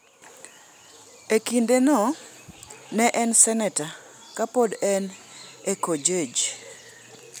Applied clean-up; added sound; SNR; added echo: none; none; none; none.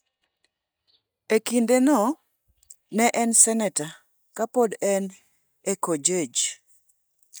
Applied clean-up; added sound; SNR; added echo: neural mask model DeepFilterNet 3.